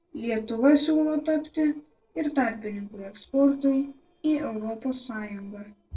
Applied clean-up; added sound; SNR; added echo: neural separator model SepFormer DNS4.